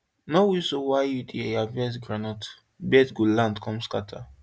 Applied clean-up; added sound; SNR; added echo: none; none; none; none.